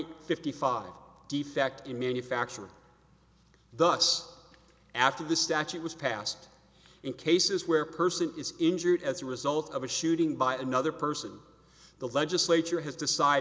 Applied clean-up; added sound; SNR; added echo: none; none; none; none.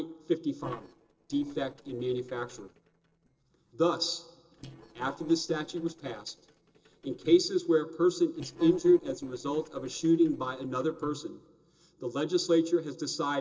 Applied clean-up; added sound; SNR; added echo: neural separator model SepFormer DNS4.